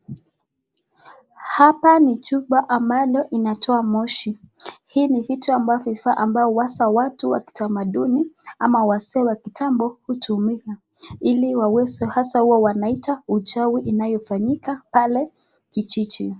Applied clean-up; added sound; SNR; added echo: neural mask model Resemble Enhance denoiser.